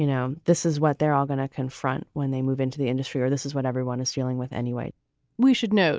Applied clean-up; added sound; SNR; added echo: none; none; none; none.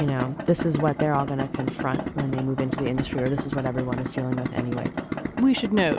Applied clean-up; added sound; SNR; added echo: none; Idling; 4 dB; none.